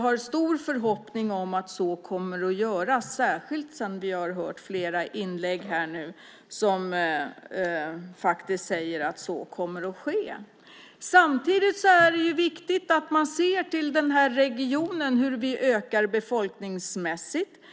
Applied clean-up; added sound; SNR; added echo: none; none; none; none.